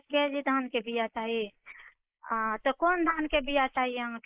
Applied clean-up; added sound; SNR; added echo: neural mask model Resemble Enhance denoiser.